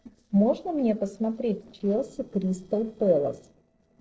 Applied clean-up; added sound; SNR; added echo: neural separator model SepFormer DNS4.